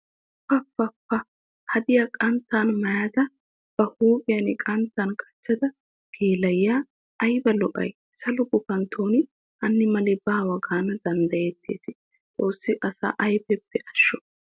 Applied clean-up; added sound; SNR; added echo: none; none; none; none.